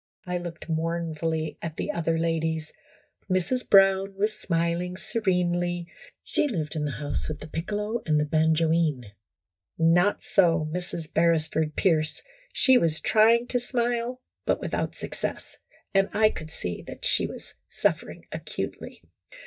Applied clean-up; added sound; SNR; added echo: neural mask model DeepFilterNet 3.